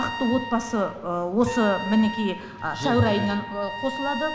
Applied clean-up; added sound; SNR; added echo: none; Trumpet; 9 dB; none.